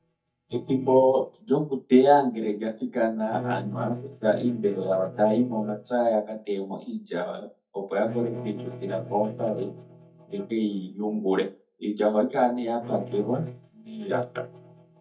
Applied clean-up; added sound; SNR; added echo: neural mask model DeepFilterNet 3.